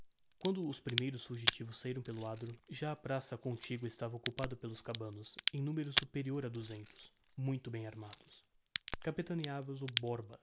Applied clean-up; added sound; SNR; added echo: none; Crack; -4 dB; none.